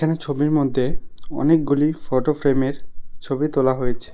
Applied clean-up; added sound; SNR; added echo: neural mask model DeepFilterNet 3.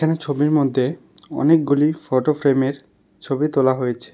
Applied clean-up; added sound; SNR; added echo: none; none; none; none.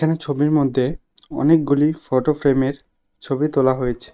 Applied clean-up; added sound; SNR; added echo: neural mask model RNNoise.